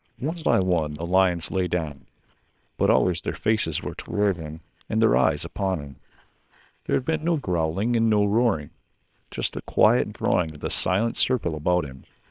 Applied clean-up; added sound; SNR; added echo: neural separator model SepFormer WHAM!.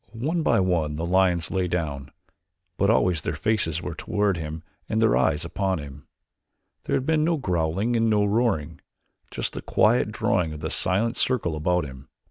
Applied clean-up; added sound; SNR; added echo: none; none; none; none.